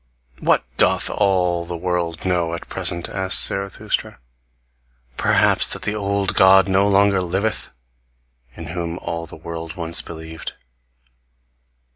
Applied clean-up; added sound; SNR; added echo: none; none; none; none.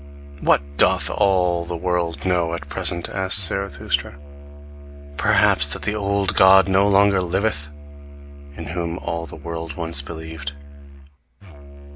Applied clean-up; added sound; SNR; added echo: none; Musical instrument; 14 dB; none.